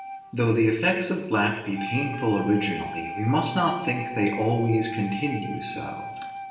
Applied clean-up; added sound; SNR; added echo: none; Wind instrument, woodwind instrument; 11 dB; reverberation time 0.9 s.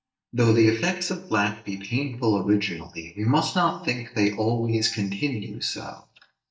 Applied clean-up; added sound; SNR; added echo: neural mask model DeepFilterNet 3.